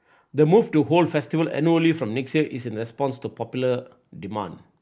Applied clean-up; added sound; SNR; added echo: neural mask model Resemble Enhance denoiser.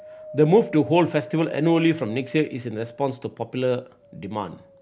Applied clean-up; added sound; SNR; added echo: none; Wind; 18 dB; none.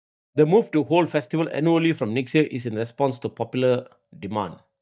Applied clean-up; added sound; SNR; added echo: neural mask model DeepFilterNet 3.